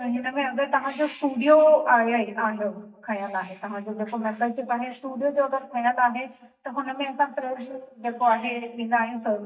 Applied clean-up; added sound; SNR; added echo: neural mask model DeepFilterNet 3.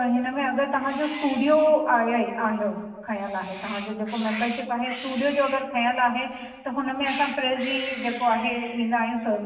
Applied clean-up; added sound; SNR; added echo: none; Cat; 15 dB; reverberation time 1.4 s.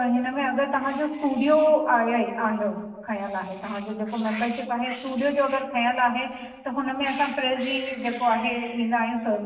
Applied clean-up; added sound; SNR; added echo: neural separator model SepFormer DNS4.